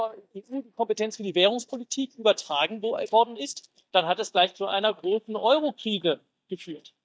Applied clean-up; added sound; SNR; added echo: neural mask model DeepFilterNet 3.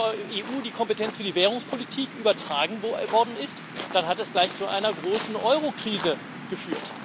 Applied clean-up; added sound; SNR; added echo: none; Waves, surf; 10 dB; none.